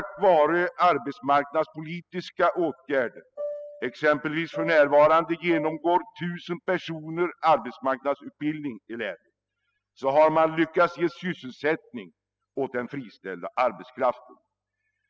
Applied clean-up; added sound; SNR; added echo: classical method spectral subtraction.